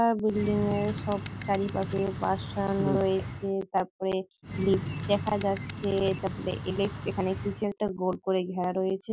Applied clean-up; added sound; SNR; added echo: none; Bird; 7 dB; none.